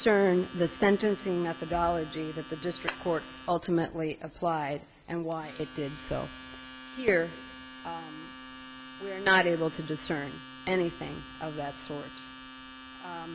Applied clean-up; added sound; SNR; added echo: none; Domestic sounds, home sounds; 15 dB; none.